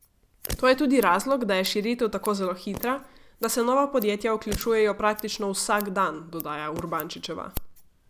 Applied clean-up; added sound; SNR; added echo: none; Scissors + Fireworks; 14 dB; none.